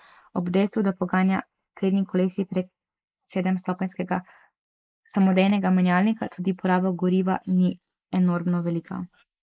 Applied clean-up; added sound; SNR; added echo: neural mask model Resemble Enhance denoiser.